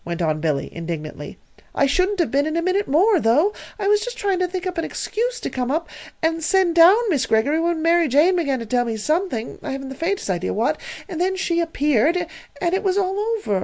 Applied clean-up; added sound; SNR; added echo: none; none; none; none.